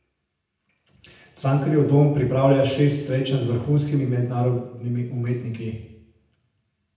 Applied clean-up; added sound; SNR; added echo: none; none; none; reverberation time 0.9 s.